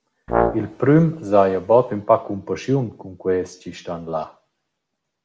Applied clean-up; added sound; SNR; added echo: none; Brass instrument; 5 dB; none.